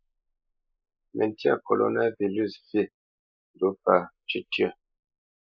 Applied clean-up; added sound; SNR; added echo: neural mask model Resemble Enhance denoiser.